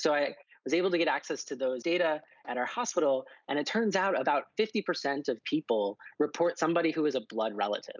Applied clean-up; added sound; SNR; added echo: neural mask model Resemble Enhance denoiser.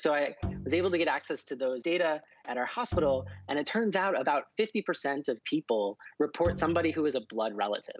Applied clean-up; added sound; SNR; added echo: none; Bowed string instrument; 11 dB; none.